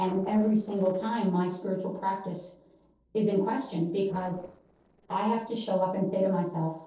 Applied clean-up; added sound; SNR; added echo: neural separator model SepFormer DNS4.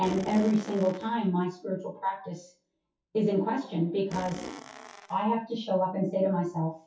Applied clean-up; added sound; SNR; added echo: classical method WPE with log-MMSE.